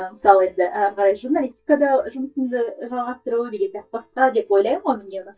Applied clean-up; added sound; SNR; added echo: neural mask model DeepFilterNet 3.